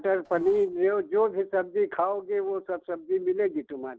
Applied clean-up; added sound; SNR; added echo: neural separator model SepFormer DNS4.